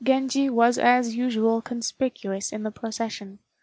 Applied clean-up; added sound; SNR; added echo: none; none; none; none.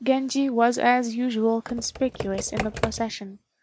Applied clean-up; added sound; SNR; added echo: none; Computer keyboard; 8 dB; none.